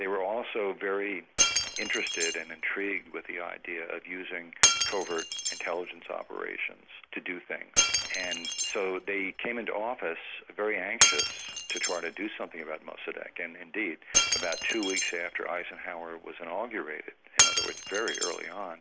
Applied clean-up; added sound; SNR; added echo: none; Shatter; -2 dB; none.